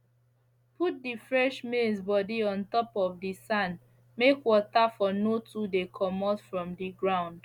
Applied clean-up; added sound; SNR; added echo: none; none; none; none.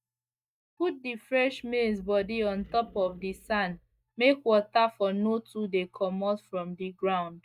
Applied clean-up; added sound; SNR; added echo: neural mask model DeepFilterNet 3.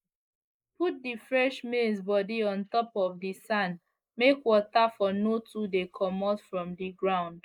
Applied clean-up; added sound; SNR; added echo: neural mask model Resemble Enhance denoiser.